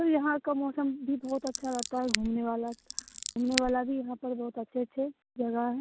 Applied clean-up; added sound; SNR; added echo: none; Scissors; 7 dB; none.